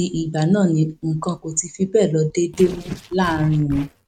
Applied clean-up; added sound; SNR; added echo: neural mask model RNNoise.